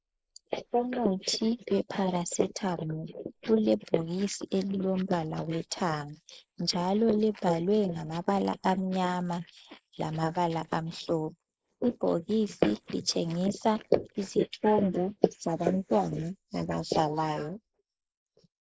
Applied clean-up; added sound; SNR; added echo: neural mask model Resemble Enhance denoiser.